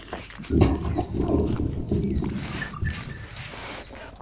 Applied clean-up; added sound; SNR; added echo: none; Dog; 13 dB; reverberation time 2.5 s.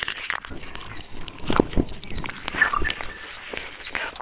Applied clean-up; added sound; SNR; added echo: neural separator model SepFormer WHAMR!.